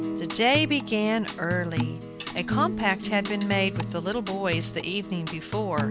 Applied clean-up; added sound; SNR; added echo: none; Acoustic guitar; 4 dB; none.